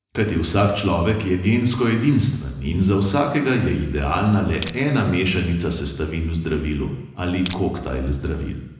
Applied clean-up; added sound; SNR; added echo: none; Crushing; 14 dB; reverberation time 0.9 s.